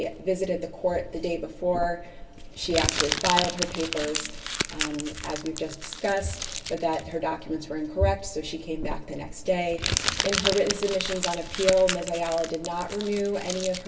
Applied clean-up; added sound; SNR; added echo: none; Crumpling, crinkling; 5 dB; reverberation time 0.3 s.